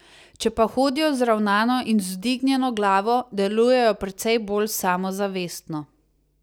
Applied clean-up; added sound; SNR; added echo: none; none; none; none.